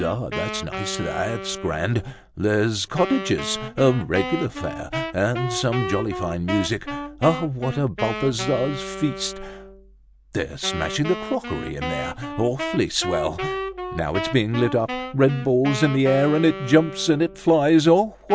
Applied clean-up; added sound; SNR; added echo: none; Wind instrument, woodwind instrument; 9 dB; none.